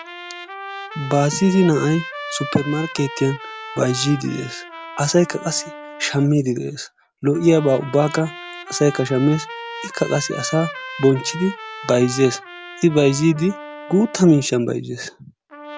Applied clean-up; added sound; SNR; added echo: none; Trumpet; 14 dB; none.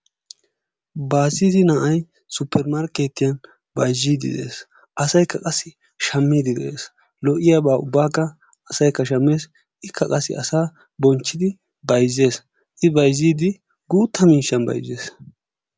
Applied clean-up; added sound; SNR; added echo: none; none; none; none.